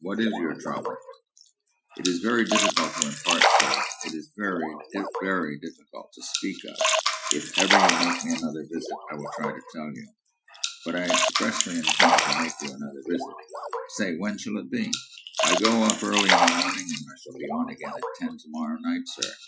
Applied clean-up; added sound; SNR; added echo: classical method Wiener filter.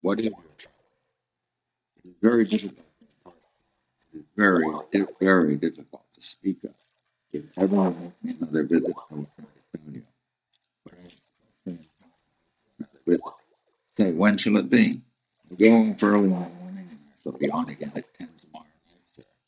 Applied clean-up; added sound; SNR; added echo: neural mask model DeepFilterNet 3.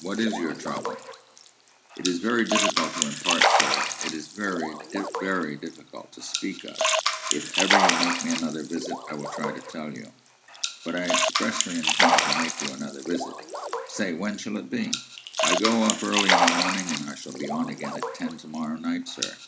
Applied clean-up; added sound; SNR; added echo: none; Splash, splatter; -3 dB; none.